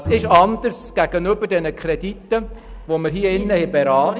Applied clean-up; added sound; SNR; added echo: none; Bowed string instrument; 14 dB; none.